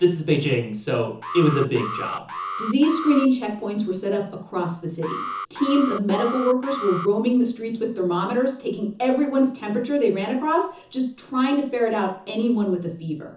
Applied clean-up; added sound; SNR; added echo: none; Alarm; 10 dB; reverberation time 0.6 s.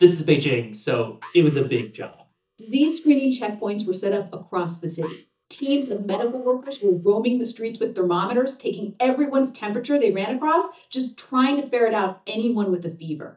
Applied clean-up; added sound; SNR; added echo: neural mask model DeepFilterNet 3.